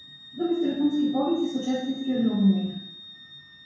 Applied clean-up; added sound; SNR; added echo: none; Wind instrument, woodwind instrument; 19 dB; reverberation time 0.6 s.